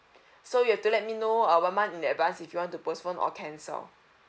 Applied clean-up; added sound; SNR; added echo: none; none; none; none.